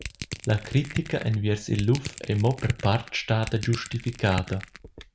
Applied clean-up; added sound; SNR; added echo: none; Crushing; 12 dB; none.